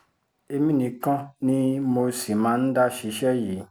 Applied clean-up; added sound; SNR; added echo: none; none; none; none.